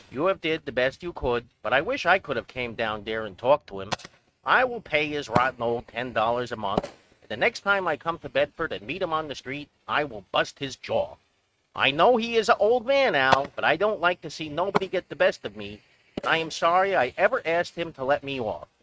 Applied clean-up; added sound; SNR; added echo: neural mask model RNNoise.